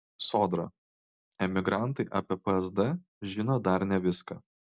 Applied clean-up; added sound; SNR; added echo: none; none; none; none.